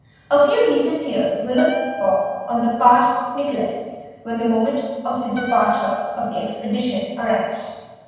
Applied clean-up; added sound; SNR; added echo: none; Wind instrument, woodwind instrument; 14 dB; reverberation time 1.2 s.